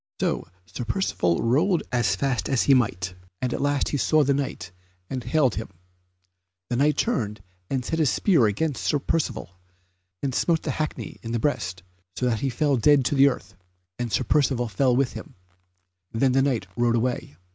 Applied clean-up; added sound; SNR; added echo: none; none; none; none.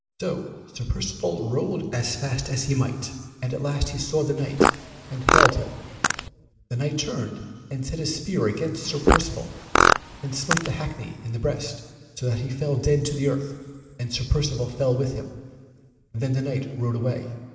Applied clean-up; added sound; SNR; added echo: none; Fart; -4 dB; reverberation time 2.1 s.